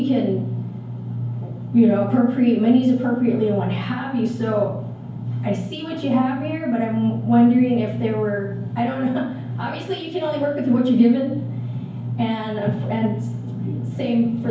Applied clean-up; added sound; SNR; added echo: none; none; none; reverberation time 0.9 s.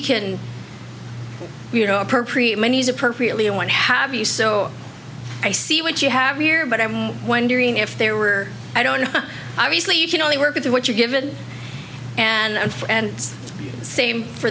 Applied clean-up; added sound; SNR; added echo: none; none; none; none.